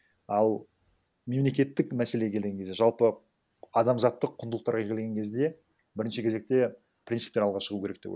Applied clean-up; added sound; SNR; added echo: none; none; none; none.